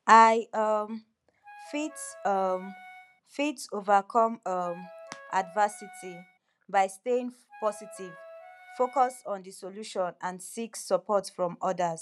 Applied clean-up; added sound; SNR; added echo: none; Wind instrument, woodwind instrument; 19 dB; none.